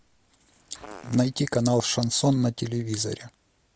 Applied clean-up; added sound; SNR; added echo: none; Fart; 20 dB; none.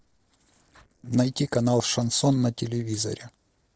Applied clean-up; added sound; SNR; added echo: neural separator model SepFormer DNS4.